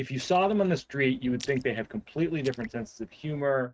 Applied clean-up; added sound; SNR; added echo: neural mask model RNNoise.